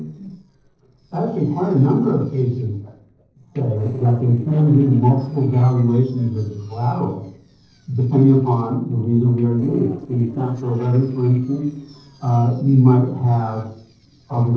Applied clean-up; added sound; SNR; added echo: neural separator model SepFormer DNS4.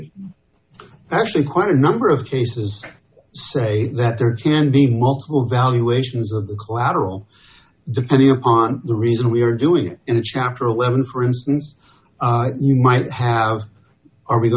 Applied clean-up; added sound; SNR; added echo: none; none; none; none.